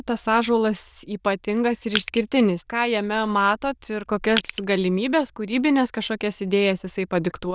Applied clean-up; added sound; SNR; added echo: neural diffusion model UNIVERSE++.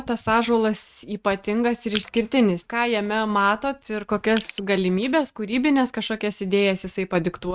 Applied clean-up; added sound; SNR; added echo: neural mask model RNNoise.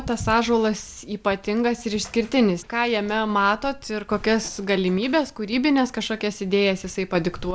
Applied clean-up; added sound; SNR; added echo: none; none; none; none.